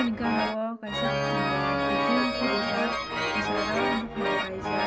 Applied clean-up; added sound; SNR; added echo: none; Organ; -5 dB; reverberation time 2.0 s.